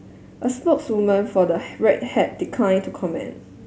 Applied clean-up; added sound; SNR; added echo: none; none; none; none.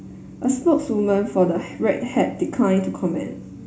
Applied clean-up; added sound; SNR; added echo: none; none; none; reverberation time 0.4 s.